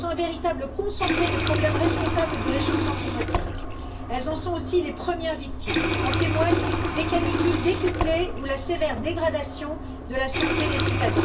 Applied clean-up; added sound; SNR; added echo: none; Water tap, faucet; -2 dB; reverberation time 0.2 s.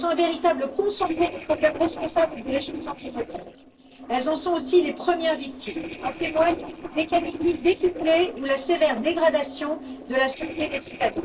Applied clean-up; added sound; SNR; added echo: neural separator model SepFormer DNS4.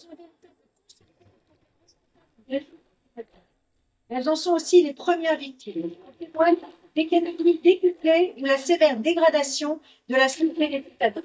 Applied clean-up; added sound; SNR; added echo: neural mask model DeepFilterNet 3.